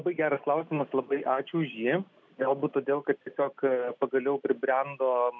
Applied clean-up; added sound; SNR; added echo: none; none; none; none.